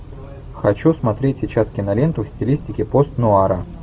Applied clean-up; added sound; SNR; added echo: none; none; none; none.